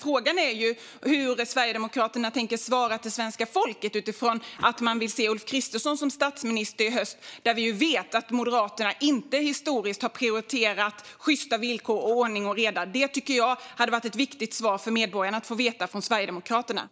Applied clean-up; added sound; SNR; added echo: neural mask model Resemble Enhance denoiser.